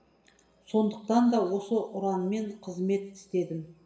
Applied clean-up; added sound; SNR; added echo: none; none; none; reverberation time 0.7 s.